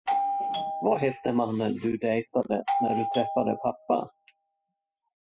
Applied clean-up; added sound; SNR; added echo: classical method spectral subtraction.